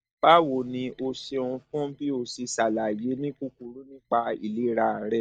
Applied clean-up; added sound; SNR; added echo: neural mask model DeepFilterNet 3.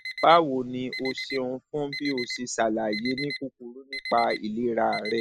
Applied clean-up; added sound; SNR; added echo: classical method spectral subtraction.